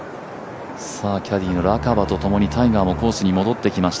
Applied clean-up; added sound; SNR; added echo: none; Bowed string instrument; 10 dB; none.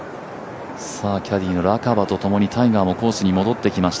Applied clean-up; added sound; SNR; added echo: none; none; none; none.